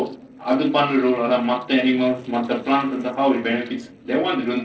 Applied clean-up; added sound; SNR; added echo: neural separator model SepFormer DNS4.